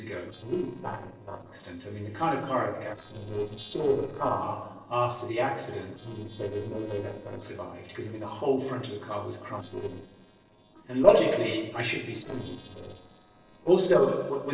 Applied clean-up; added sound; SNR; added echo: neural separator model SepFormer DNS4.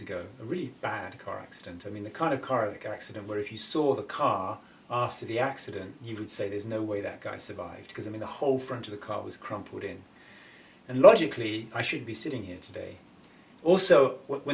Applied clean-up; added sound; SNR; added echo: none; none; none; none.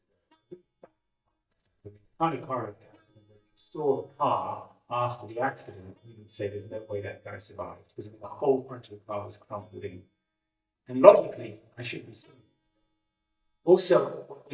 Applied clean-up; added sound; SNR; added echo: neural mask model DeepFilterNet 3.